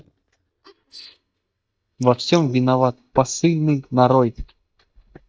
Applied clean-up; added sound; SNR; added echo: neural mask model DeepFilterNet 3.